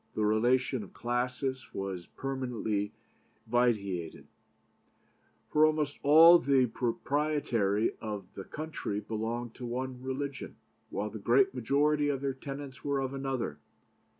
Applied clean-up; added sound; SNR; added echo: none; none; none; none.